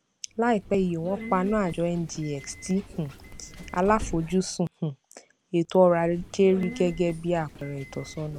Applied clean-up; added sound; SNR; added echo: none; Subway, metro, underground; 15 dB; none.